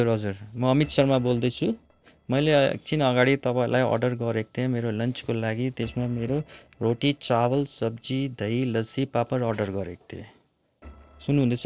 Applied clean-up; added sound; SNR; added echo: neural separator model SepFormer DNS4.